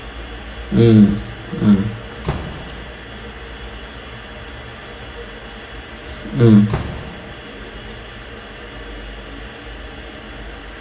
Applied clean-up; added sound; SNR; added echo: none; Slam; 16 dB; reverberation time 0.7 s.